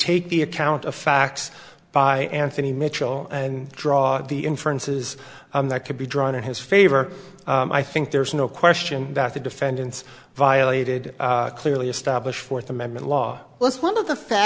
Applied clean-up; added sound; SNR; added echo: none; none; none; none.